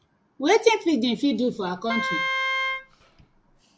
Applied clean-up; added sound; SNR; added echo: none; Wind instrument, woodwind instrument; 4 dB; none.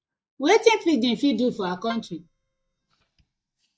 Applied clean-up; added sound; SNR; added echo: neural mask model DeepFilterNet 3.